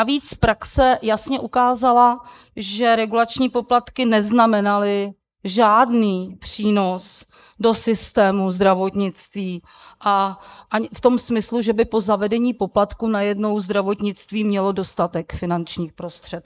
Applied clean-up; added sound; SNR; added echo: neural mask model Resemble Enhance denoiser.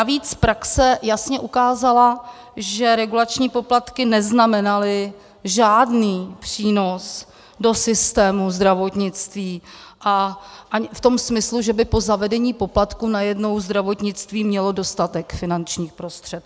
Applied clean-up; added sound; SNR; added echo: none; none; none; none.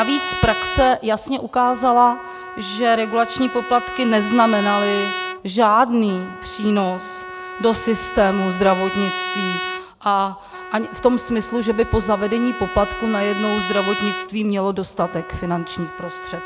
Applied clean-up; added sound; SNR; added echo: none; Trumpet; 9 dB; none.